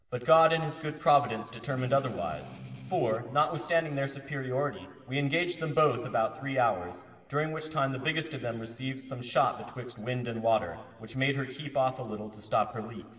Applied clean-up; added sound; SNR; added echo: none; Strum; 14 dB; reverberation time 1.8 s.